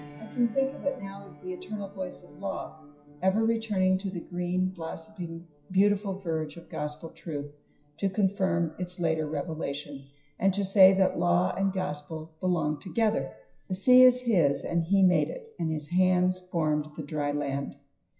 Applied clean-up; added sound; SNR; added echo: classical method WPE with log-MMSE.